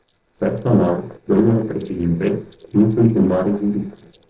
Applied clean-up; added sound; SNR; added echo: neural separator model SepFormer DNS4.